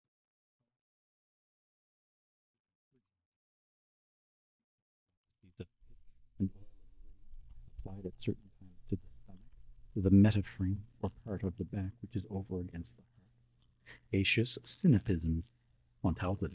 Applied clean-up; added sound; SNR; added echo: neural mask model DeepFilterNet 3.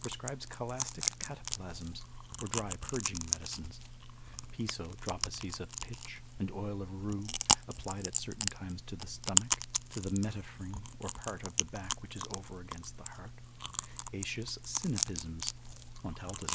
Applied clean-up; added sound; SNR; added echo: none; Chewing, mastication; -3 dB; none.